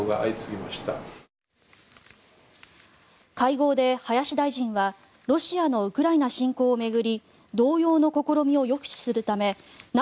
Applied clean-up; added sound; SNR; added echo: none; none; none; none.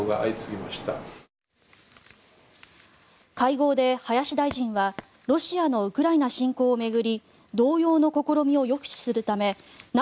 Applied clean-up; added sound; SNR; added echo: none; Walk, footsteps; 16 dB; none.